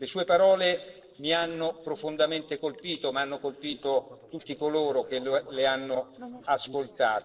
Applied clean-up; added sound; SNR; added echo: neural separator model SepFormer DNS4.